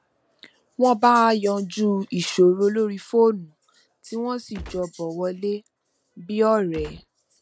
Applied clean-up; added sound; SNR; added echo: none; Gunshot, gunfire; 15 dB; none.